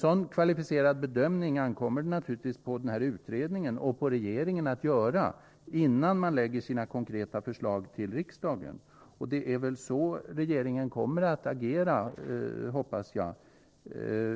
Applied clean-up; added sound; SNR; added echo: neural separator model SepFormer DNS4.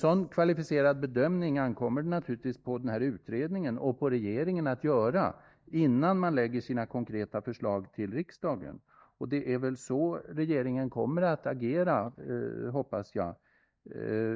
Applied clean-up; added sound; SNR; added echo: neural mask model DeepFilterNet 3.